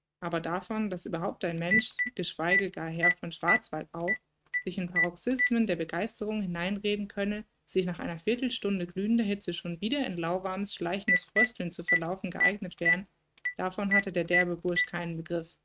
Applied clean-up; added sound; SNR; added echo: neural mask model RNNoise.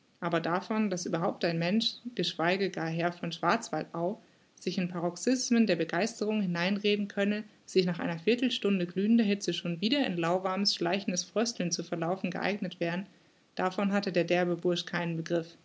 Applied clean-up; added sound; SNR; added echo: none; none; none; none.